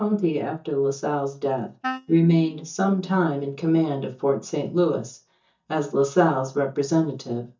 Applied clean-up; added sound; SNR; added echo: neural mask model DeepFilterNet 3.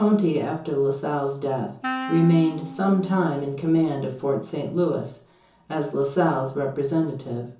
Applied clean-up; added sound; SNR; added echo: none; Wind instrument, woodwind instrument; 12 dB; reverberation time 0.6 s.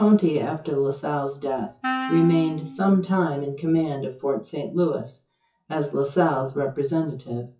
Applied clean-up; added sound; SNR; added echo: classical method WPE with log-MMSE.